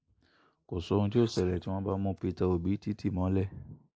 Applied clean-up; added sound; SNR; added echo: neural mask model Resemble Enhance denoiser.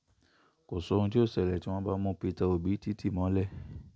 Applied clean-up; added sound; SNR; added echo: none; none; none; none.